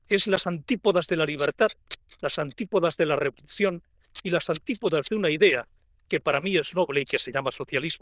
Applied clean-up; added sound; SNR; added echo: neural diffusion model UNIVERSE++.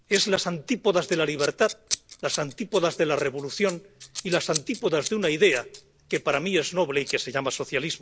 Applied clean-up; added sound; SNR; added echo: none; Scissors; 14 dB; none.